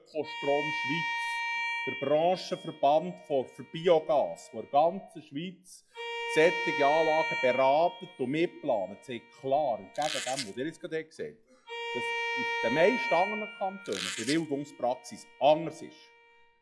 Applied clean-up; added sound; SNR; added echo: classical method log-MMSE.